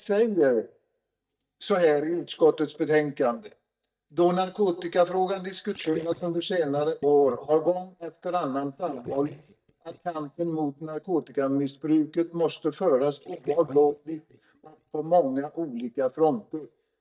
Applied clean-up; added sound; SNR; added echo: neural mask model DeepFilterNet 3.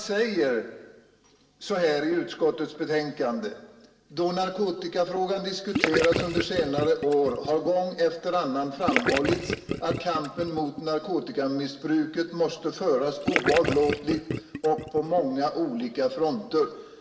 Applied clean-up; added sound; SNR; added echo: none; Gurgling / Liquid; 3 dB; reverberation time 1.0 s.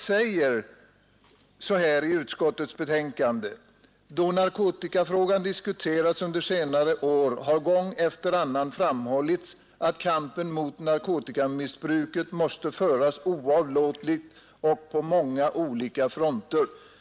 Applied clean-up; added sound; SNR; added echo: none; none; none; none.